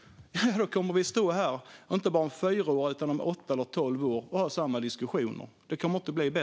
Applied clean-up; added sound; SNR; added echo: none; none; none; none.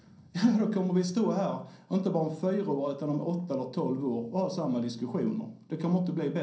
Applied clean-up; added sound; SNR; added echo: none; none; none; reverberation time 0.6 s.